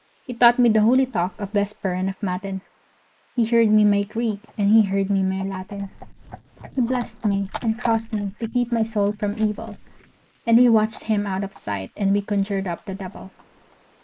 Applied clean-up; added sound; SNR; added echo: neural mask model Resemble Enhance denoiser.